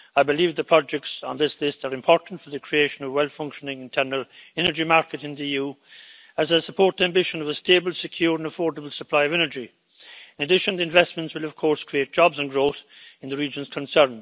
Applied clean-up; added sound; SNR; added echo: none; none; none; none.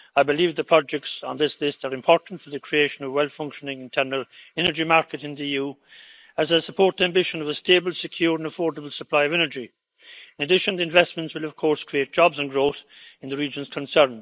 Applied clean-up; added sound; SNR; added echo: neural mask model Resemble Enhance denoiser.